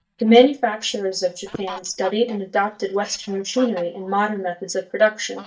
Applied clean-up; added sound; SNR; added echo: neural mask model DeepFilterNet 3.